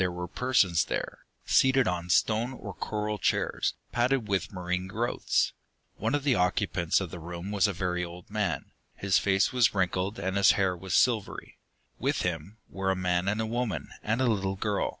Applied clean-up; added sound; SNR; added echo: none; none; none; none.